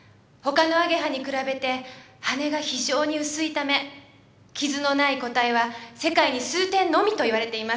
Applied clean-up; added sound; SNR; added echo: none; none; none; none.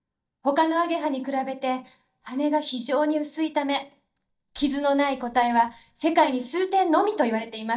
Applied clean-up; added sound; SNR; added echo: neural mask model DeepFilterNet 3.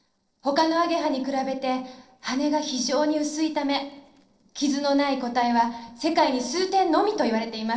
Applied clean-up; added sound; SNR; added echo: neural separator model SepFormer DNS4.